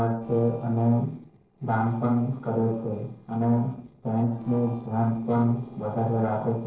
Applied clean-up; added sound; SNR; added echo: neural separator model SepFormer DNS4.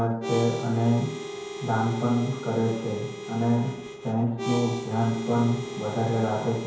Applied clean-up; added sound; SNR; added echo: none; Harmonica; 10 dB; reverberation time 1.0 s.